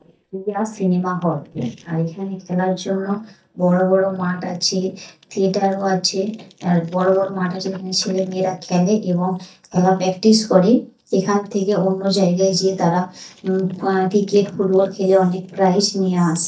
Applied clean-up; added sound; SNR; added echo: neural mask model DeepFilterNet 3.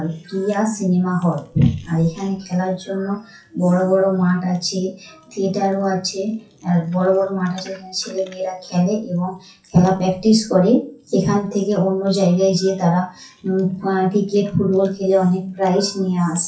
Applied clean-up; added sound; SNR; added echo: classical method WPE with log-MMSE.